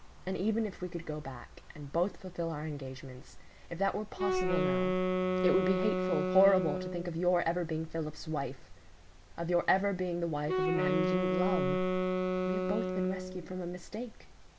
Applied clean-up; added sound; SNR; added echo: none; Wind instrument, woodwind instrument; -1 dB; none.